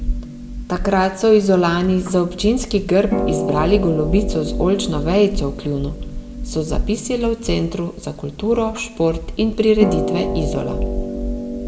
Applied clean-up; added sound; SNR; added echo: none; Harp; 5 dB; reverberation time 0.8 s.